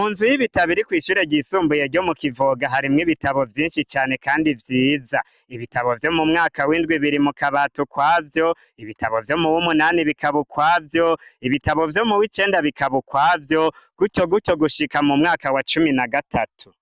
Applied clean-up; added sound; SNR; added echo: none; none; none; none.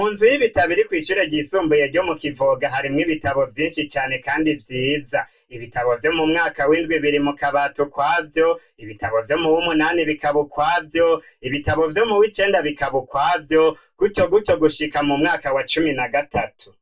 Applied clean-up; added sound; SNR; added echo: none; none; none; reverberation time 0.1 s.